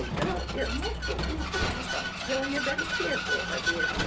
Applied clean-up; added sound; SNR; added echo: none; Vehicle; -4 dB; reverberation time 0.3 s.